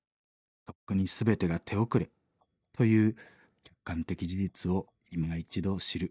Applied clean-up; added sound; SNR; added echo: neural mask model DeepFilterNet 3.